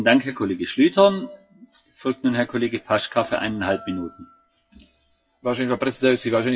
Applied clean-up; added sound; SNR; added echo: classical method WPE with log-MMSE.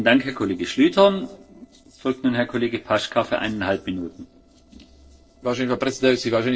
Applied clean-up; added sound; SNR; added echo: neural separator model SepFormer DNS4.